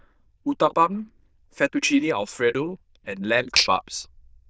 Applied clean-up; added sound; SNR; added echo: neural diffusion model UNIVERSE++.